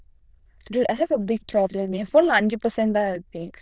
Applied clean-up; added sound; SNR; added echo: neural diffusion model UNIVERSE++.